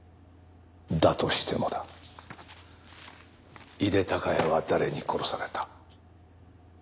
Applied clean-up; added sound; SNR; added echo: none; none; none; none.